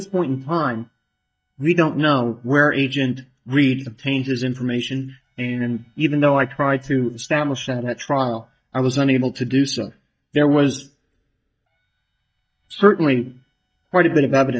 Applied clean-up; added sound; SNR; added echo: neural mask model DeepFilterNet 3.